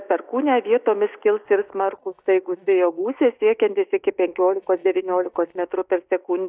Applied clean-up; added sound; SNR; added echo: neural mask model DeepFilterNet 3.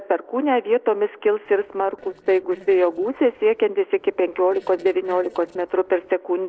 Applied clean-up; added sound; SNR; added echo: neural separator model SepFormer DNS4.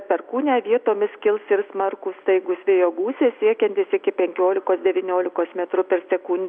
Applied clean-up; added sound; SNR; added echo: none; none; none; none.